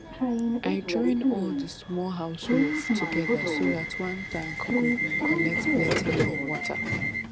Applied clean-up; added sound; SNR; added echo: none; Subway, metro, underground / Alarm; -5 dB; none.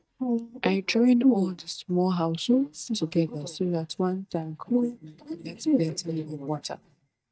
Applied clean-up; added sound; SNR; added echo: neural mask model DeepFilterNet 3.